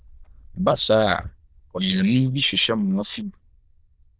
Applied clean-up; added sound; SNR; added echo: neural diffusion model UNIVERSE++.